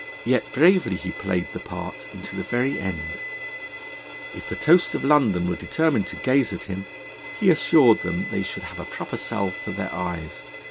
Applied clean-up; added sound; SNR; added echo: none; Bowed string instrument; 11 dB; none.